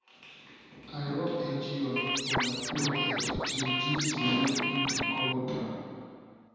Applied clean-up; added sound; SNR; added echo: none; Scratching (performance technique); -2 dB; reverberation time 2.0 s.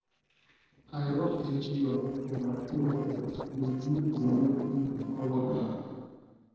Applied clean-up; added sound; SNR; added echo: neural separator model SepFormer DNS4.